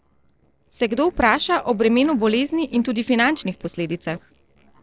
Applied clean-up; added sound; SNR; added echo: neural separator model SepFormer DNS4.